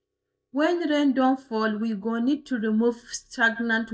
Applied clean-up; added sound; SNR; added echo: neural mask model DeepFilterNet 3.